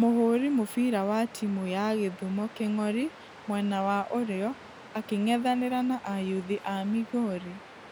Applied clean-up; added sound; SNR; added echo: none; Waves, surf; 19 dB; none.